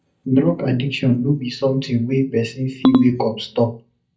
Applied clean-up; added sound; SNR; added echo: neural mask model DeepFilterNet 3.